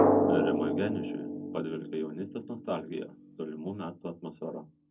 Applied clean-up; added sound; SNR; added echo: none; Drum; -5 dB; reverberation time 0.4 s.